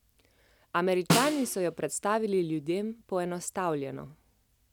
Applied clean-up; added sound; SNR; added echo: none; Snare drum; 2 dB; none.